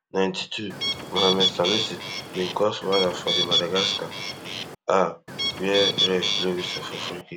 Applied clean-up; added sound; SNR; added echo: none; Bird; 0 dB; none.